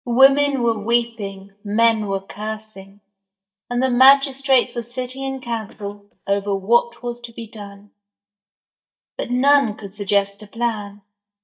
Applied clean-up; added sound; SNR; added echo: neural mask model DeepFilterNet 3.